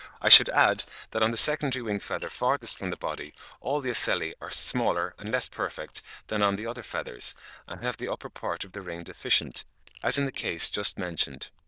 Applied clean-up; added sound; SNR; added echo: neural diffusion model UNIVERSE++.